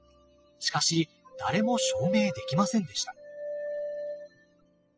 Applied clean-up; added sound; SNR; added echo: classical method spectral subtraction.